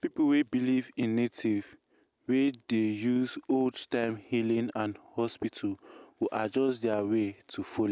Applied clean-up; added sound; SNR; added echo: none; none; none; none.